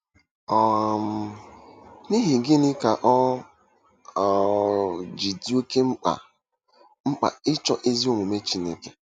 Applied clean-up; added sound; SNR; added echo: none; none; none; none.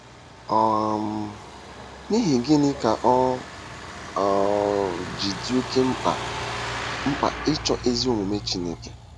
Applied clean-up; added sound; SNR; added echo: none; Truck; 10 dB; none.